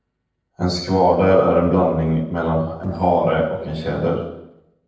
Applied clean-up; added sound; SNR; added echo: neural separator model SepFormer DNS4.